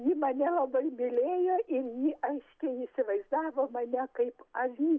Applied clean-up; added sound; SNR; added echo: none; none; none; none.